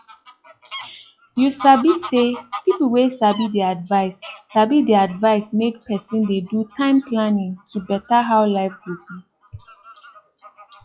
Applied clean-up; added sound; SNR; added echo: classical method log-MMSE.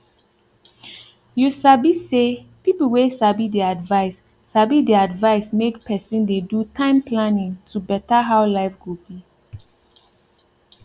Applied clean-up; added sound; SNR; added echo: none; none; none; none.